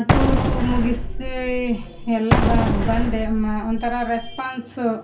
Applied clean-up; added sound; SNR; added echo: none; Explosion; -3 dB; reverberation time 0.2 s.